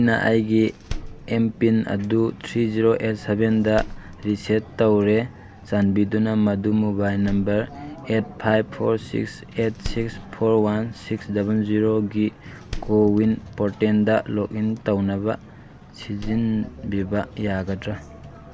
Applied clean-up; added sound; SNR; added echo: none; Door; 17 dB; none.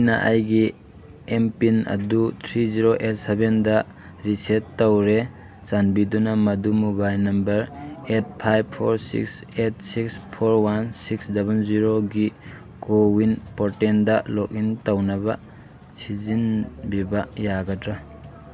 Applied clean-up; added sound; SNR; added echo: none; none; none; none.